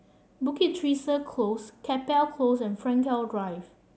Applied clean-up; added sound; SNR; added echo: none; none; none; none.